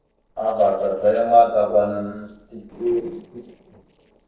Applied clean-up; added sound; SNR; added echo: neural separator model SepFormer DNS4.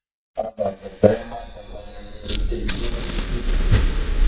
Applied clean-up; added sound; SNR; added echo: neural mask model DeepFilterNet 3.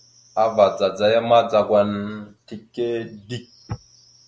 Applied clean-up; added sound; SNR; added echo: none; none; none; none.